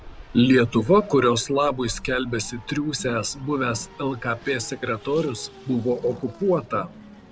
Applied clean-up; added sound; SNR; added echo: none; Race car, auto racing; 19 dB; none.